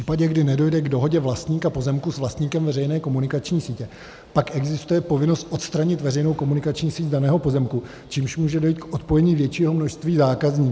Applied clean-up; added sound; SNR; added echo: none; none; none; none.